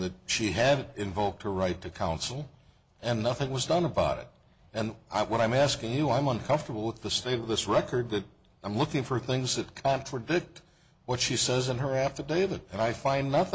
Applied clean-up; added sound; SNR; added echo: none; none; none; none.